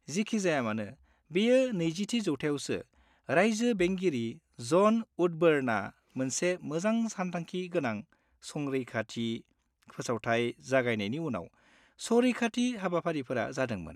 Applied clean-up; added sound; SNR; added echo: none; none; none; none.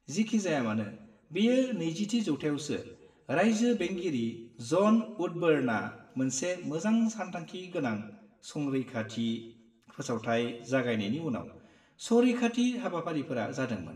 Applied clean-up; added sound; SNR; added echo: none; none; none; reverberation time 0.7 s.